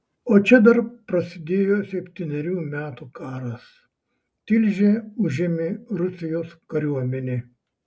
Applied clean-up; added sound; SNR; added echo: none; none; none; none.